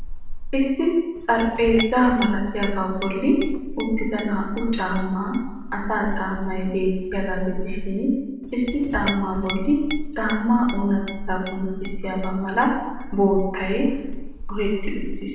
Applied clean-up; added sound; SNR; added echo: none; Chink, clink; 6 dB; reverberation time 0.8 s.